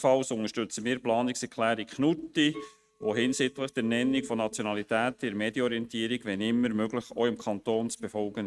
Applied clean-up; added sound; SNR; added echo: neural mask model RNNoise.